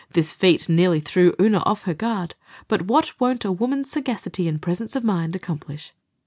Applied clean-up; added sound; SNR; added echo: none; none; none; none.